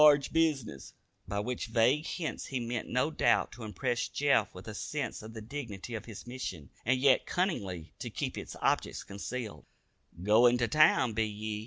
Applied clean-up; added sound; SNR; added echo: none; none; none; none.